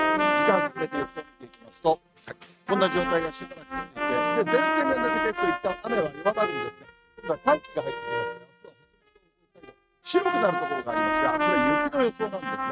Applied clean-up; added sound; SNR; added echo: neural mask model RNNoise.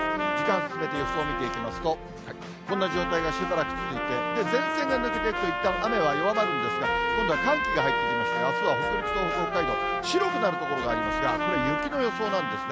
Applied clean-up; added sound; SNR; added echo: none; Trumpet; 0 dB; none.